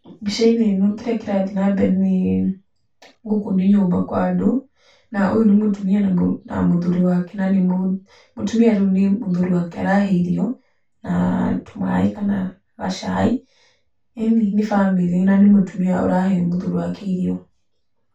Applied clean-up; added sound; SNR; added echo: none; none; none; reverberation time 0.2 s.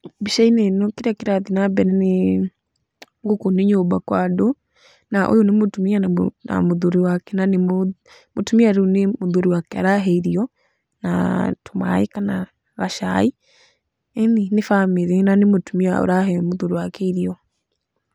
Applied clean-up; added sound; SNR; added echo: none; none; none; none.